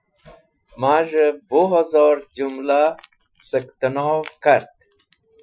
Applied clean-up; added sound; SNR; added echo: classical method Wiener filter.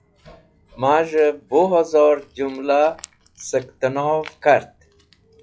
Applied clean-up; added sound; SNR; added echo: classical method log-MMSE.